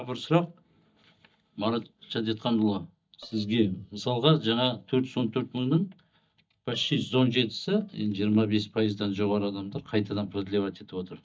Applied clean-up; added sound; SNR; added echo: neural mask model DeepFilterNet 3.